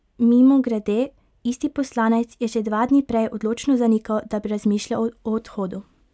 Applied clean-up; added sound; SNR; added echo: none; none; none; none.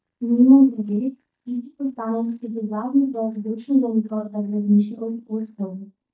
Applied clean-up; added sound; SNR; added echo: neural mask model DeepFilterNet 3.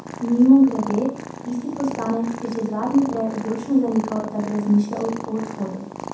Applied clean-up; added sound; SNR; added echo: none; Purr; 12 dB; reverberation time 0.7 s.